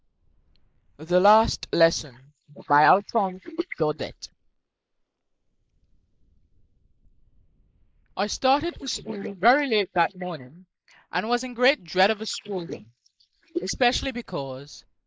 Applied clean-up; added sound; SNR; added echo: neural mask model Resemble Enhance denoiser.